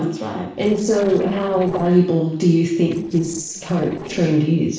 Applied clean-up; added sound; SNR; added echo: neural separator model SepFormer DNS4.